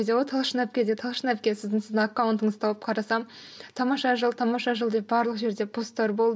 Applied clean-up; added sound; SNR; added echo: none; none; none; none.